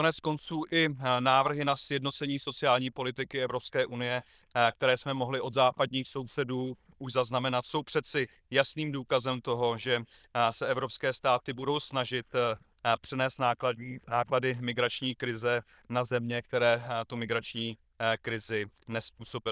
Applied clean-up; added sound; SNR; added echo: neural diffusion model UNIVERSE++.